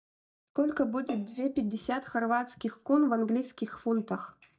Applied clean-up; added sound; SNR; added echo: neural mask model DeepFilterNet 3.